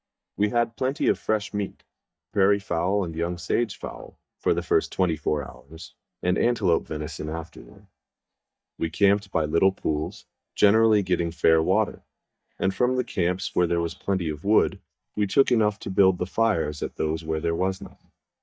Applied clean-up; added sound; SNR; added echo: neural mask model DeepFilterNet 3.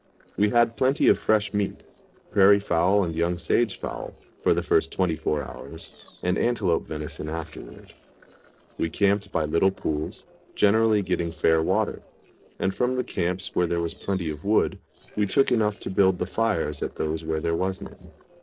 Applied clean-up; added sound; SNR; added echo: neural separator model SepFormer DNS4.